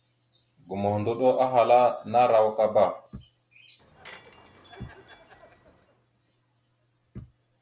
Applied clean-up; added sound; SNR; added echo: none; Door / Chime; 17 dB; none.